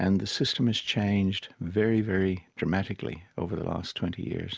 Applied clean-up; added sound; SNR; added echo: none; none; none; none.